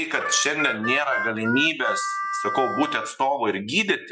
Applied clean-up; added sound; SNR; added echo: classical method Wiener filter.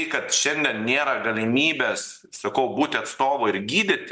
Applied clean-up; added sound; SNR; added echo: none; none; none; none.